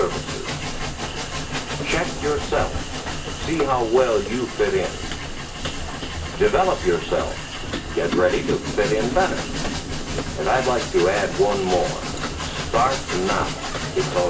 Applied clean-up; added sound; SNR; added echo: none; Train; 4 dB; reverberation time 0.2 s.